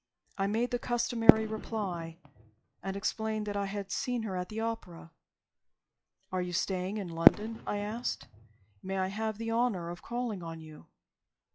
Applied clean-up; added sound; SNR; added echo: classical method log-MMSE.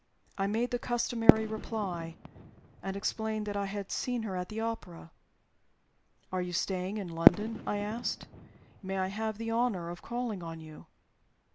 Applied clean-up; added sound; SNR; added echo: none; Fireworks; 1 dB; none.